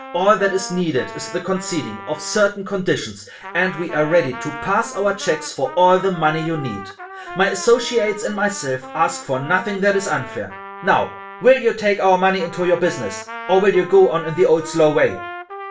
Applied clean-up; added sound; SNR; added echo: none; Trumpet; 15 dB; reverberation time 0.3 s.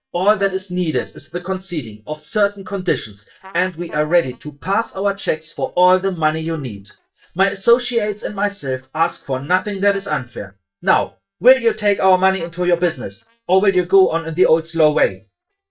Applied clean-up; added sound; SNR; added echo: neural mask model DeepFilterNet 3.